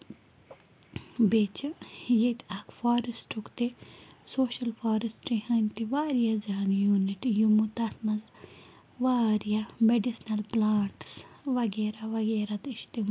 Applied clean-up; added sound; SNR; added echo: none; none; none; none.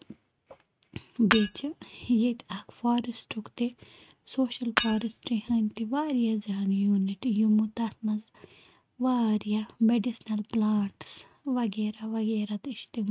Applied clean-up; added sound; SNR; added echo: neural mask model RNNoise.